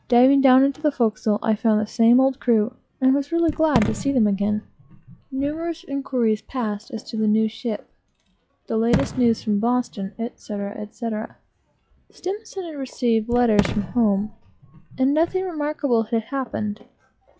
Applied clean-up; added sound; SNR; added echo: classical method log-MMSE.